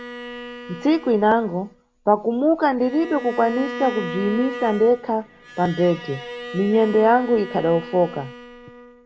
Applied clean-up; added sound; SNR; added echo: none; Bowed string instrument; 13 dB; none.